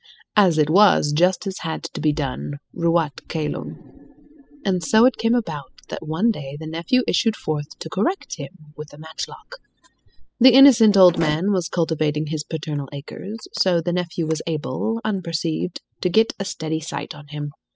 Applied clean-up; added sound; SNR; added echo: classical method spectral subtraction.